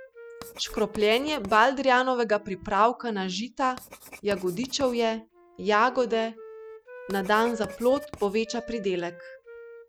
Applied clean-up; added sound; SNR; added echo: none; Writing + Wind instrument, woodwind instrument; 18 dB; none.